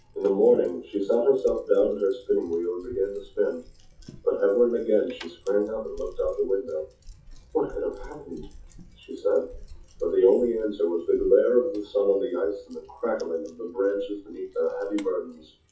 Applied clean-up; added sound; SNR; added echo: classical method WPE with log-MMSE.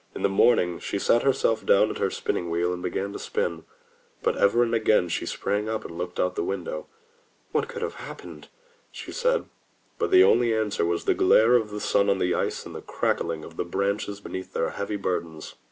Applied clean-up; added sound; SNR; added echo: none; none; none; none.